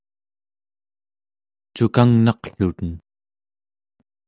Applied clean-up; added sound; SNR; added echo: none; none; none; none.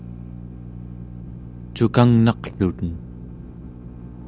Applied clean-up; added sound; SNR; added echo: none; Drill; 13 dB; none.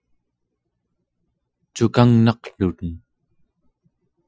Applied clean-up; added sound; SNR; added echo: classical method Wiener filter.